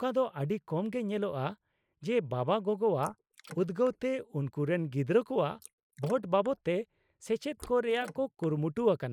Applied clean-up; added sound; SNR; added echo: neural mask model Resemble Enhance denoiser.